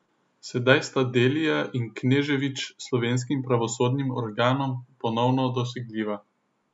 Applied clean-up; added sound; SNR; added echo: none; none; none; none.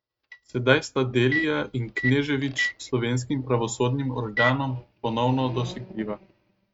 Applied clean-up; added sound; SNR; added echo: neural mask model RNNoise.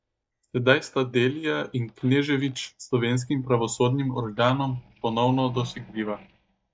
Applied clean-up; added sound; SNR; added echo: neural mask model DeepFilterNet 3.